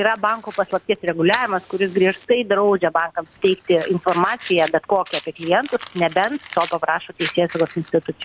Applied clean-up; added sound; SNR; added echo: none; Fire; 15 dB; none.